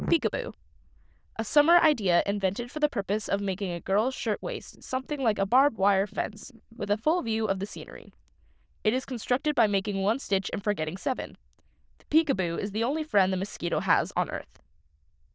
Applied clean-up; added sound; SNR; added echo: neural diffusion model UNIVERSE++.